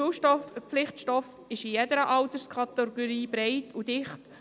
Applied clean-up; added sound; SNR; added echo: none; none; none; none.